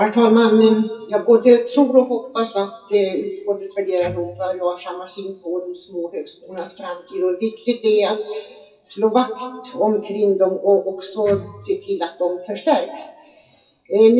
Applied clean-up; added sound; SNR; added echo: classical method WPE with log-MMSE.